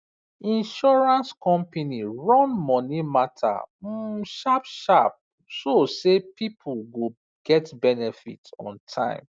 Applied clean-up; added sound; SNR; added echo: none; none; none; none.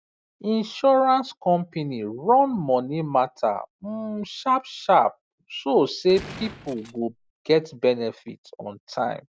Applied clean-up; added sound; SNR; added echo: none; Gunshot, gunfire; 17 dB; none.